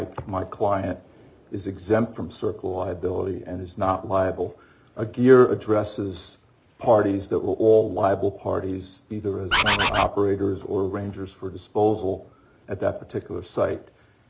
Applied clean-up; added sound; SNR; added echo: none; Bird; -3 dB; none.